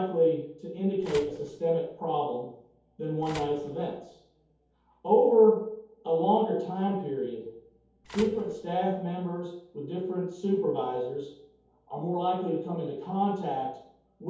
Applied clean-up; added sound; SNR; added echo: none; Telephone; 17 dB; reverberation time 0.7 s.